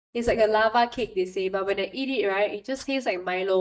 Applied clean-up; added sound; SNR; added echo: neural mask model DeepFilterNet 3.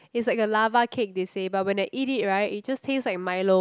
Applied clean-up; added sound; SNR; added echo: none; none; none; none.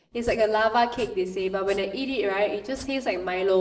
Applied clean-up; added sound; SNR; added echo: neural separator model SepFormer DNS4.